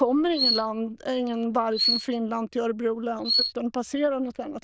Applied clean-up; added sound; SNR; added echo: neural diffusion model UNIVERSE++.